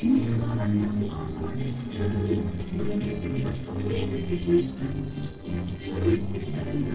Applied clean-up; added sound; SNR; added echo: neural separator model SepFormer DNS4.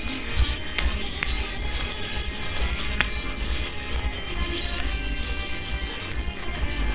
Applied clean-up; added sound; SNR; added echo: neural separator model SepFormer WHAMR!.